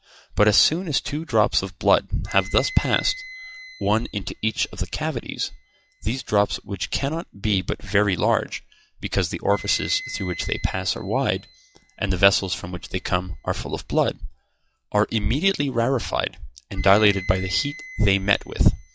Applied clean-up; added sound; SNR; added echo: classical method log-MMSE.